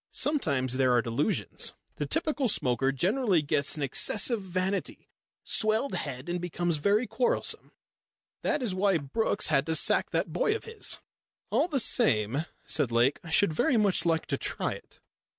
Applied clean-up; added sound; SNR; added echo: none; none; none; none.